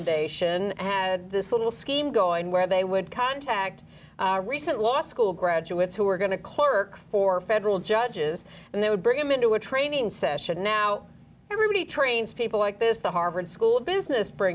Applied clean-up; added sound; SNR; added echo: none; none; none; none.